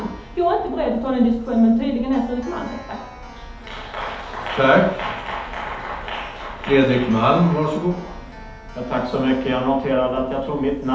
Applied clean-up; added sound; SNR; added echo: none; Keyboard (musical); 16 dB; reverberation time 2.2 s.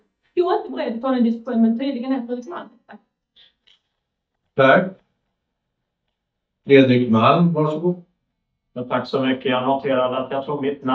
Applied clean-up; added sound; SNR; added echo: neural mask model DeepFilterNet 3.